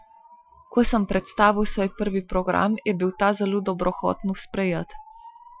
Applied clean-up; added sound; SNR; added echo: classical method Wiener filter.